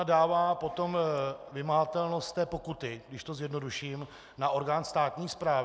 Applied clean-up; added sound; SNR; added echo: none; none; none; none.